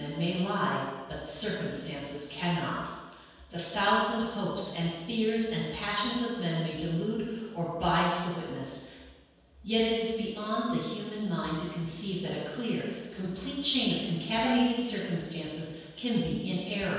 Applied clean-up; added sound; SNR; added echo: none; Bowed string instrument; 11 dB; reverberation time 1.2 s.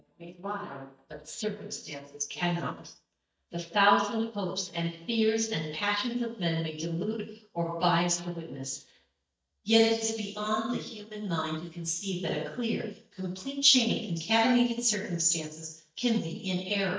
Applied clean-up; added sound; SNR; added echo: neural mask model DeepFilterNet 3.